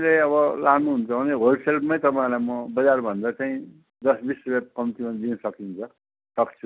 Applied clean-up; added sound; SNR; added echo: none; none; none; none.